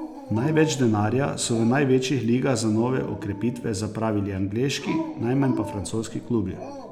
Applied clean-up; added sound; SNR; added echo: none; Dog; 12 dB; none.